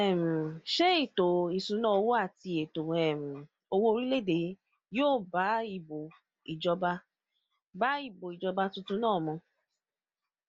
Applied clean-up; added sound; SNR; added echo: none; none; none; none.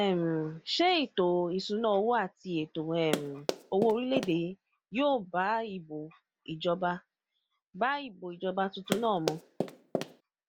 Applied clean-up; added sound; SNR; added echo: none; Run; 5 dB; none.